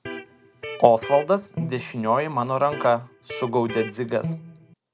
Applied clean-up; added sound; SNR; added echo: none; Electric guitar; 11 dB; none.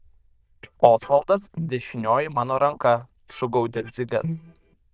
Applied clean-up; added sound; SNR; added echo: neural diffusion model UNIVERSE++.